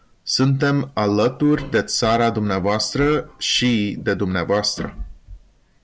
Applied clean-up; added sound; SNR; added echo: none; none; none; none.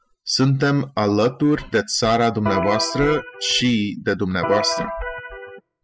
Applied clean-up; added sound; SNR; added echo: classical method spectral subtraction.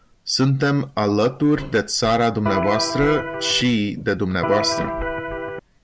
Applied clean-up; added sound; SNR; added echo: none; Electric guitar; 4 dB; none.